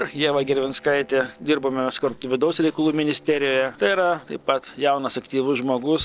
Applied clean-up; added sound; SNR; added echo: neural separator model SepFormer DNS4.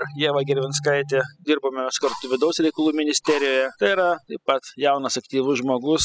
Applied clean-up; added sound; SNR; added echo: classical method spectral subtraction.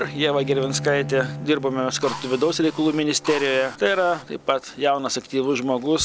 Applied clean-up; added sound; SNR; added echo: none; Drill + Bowed string instrument; 13 dB; none.